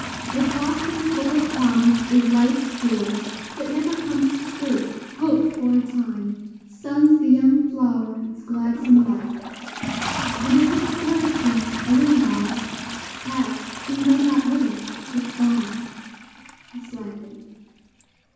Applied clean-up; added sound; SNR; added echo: none; Toilet flush; 11 dB; reverberation time 1.2 s.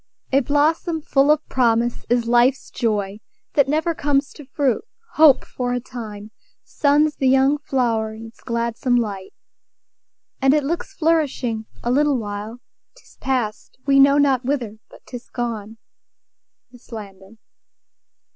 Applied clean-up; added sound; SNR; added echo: none; none; none; none.